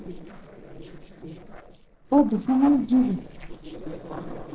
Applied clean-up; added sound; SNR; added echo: neural separator model SepFormer DNS4.